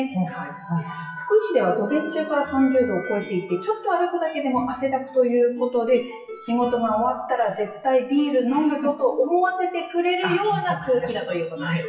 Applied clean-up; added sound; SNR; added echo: classical method WPE with log-MMSE.